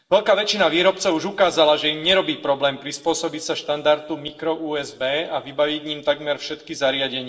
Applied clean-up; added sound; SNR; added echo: none; none; none; reverberation time 1.5 s.